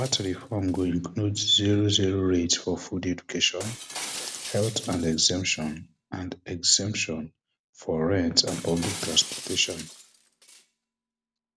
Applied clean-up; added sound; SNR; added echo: none; Shatter; 13 dB; none.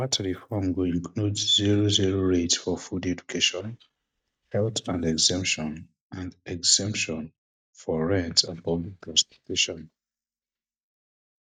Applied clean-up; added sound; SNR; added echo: neural mask model DeepFilterNet 3.